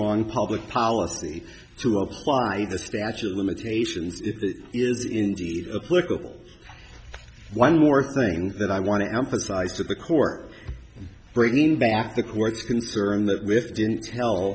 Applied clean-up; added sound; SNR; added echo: none; none; none; none.